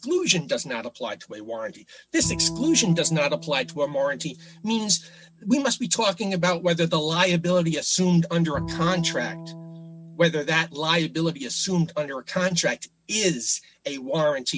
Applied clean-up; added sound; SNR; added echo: none; Bowed string instrument; 16 dB; none.